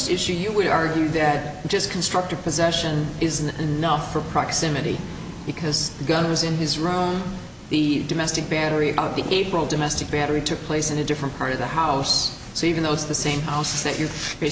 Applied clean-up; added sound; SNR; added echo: none; none; none; none.